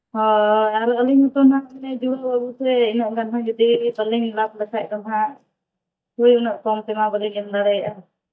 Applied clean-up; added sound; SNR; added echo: neural mask model DeepFilterNet 3.